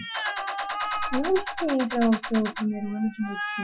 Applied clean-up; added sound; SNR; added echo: classical method Wiener filter.